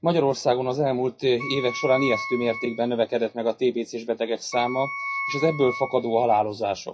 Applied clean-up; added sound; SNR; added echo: classical method WPE with log-MMSE.